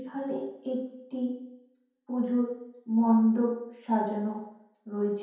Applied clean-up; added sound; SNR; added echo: none; none; none; reverberation time 0.9 s.